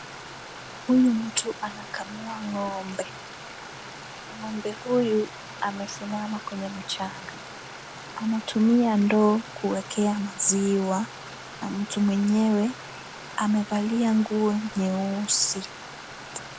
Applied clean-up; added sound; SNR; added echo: none; Stream; 14 dB; none.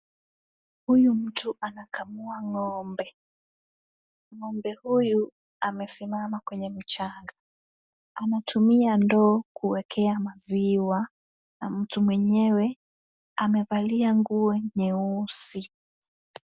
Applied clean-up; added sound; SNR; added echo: none; none; none; none.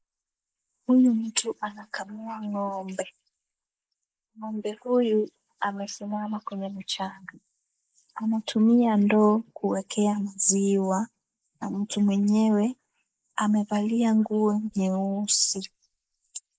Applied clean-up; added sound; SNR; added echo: neural mask model Resemble Enhance denoiser.